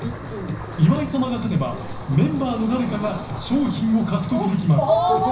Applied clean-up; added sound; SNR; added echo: none; Ocean; 16 dB; reverberation time 0.5 s.